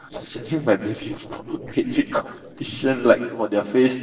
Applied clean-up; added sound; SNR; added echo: neural separator model SepFormer DNS4.